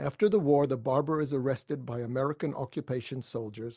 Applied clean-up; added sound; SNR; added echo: none; none; none; none.